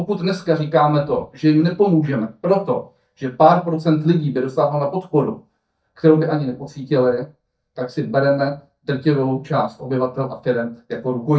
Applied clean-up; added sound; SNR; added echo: neural mask model DeepFilterNet 3.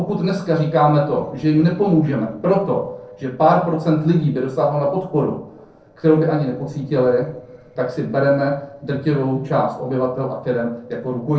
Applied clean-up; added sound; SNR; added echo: neural separator model SepFormer DNS4.